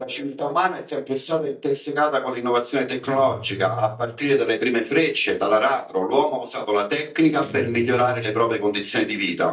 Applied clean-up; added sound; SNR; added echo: neural mask model DeepFilterNet 3.